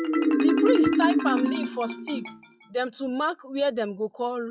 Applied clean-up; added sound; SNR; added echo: classical method log-MMSE.